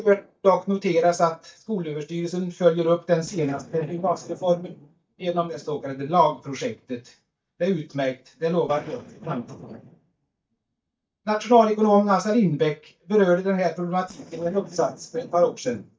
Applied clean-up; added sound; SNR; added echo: neural mask model DeepFilterNet 3.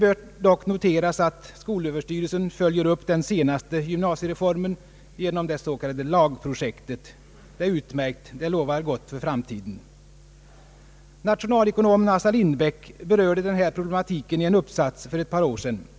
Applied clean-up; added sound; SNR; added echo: none; none; none; none.